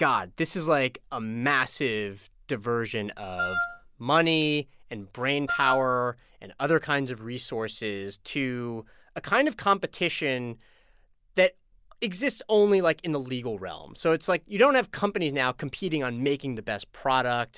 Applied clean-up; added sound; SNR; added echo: none; Wind instrument, woodwind instrument; 4 dB; none.